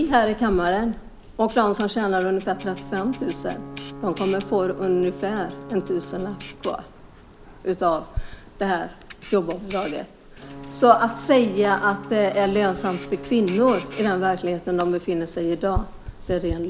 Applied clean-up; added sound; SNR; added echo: none; Camera + Alarm / Ocean / Boat, Water vehicle; 13 dB; none.